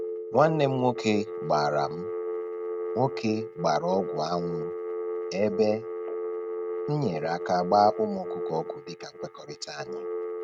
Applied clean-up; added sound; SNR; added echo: neural mask model RNNoise.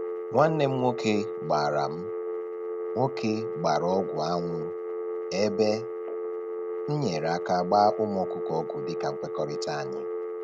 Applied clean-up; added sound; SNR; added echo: none; Telephone; 4 dB; none.